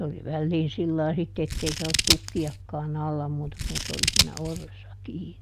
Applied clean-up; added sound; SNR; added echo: none; Scissors; -2 dB; none.